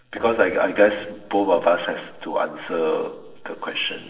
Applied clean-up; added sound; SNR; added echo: neural separator model SepFormer DNS4.